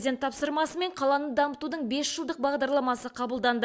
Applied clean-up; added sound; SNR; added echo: none; none; none; none.